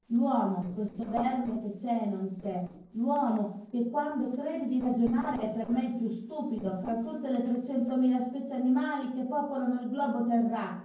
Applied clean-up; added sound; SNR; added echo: neural separator model SepFormer DNS4.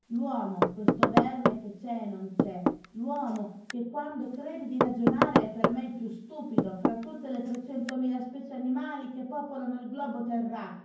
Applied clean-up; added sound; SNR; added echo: none; Knock / Wood; -4 dB; reverberation time 0.9 s.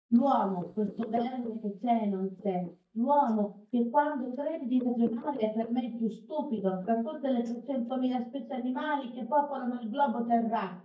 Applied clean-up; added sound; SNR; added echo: neural mask model DeepFilterNet 3.